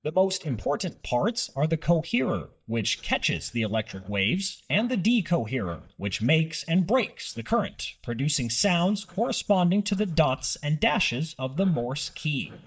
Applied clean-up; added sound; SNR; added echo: neural mask model DeepFilterNet 3.